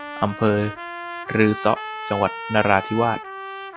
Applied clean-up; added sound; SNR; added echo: none; Trumpet; 10 dB; none.